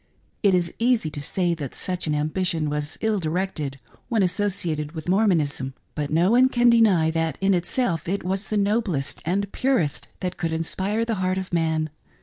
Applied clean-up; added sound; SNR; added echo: none; none; none; none.